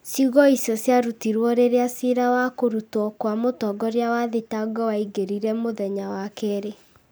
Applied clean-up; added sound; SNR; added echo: none; none; none; none.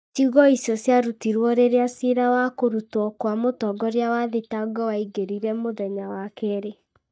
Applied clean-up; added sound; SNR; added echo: neural mask model DeepFilterNet 3.